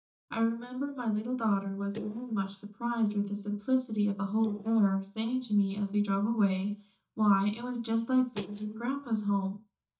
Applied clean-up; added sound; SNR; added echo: neural mask model DeepFilterNet 3.